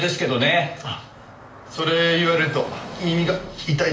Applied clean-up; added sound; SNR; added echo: none; Car passing by; 17 dB; reverberation time 0.4 s.